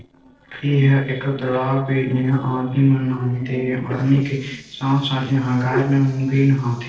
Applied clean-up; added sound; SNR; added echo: neural separator model SepFormer DNS4.